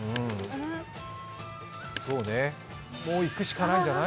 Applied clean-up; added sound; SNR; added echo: none; Hi-hat + Shatter; 14 dB; none.